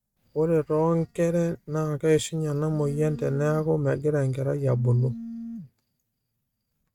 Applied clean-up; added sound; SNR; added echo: neural mask model RNNoise.